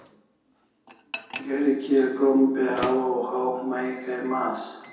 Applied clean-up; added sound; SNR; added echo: none; Microwave oven; 16 dB; reverberation time 0.9 s.